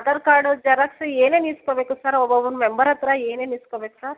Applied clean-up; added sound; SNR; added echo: none; none; none; none.